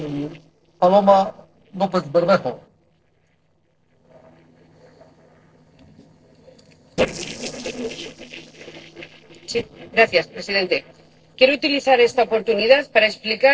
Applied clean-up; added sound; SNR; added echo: neural separator model SepFormer DNS4.